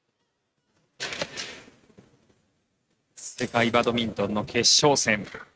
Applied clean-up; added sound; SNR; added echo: neural mask model RNNoise.